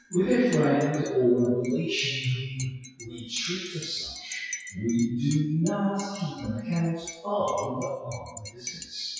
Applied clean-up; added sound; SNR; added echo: classical method WPE with log-MMSE.